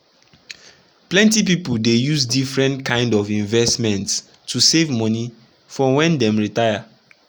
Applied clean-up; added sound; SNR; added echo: none; none; none; none.